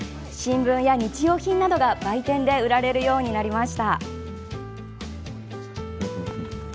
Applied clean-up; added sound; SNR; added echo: none; none; none; none.